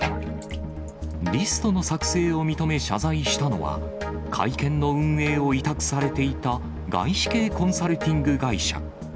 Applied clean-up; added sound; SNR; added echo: none; Bathtub (filling or washing); 20 dB; none.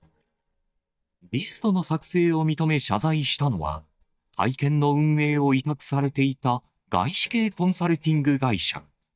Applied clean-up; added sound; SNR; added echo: neural mask model DeepFilterNet 3.